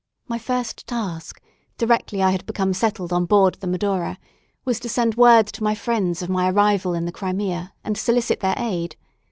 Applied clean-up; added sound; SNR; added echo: none; none; none; none.